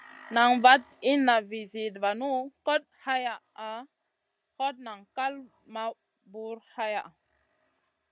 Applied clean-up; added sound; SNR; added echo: none; none; none; none.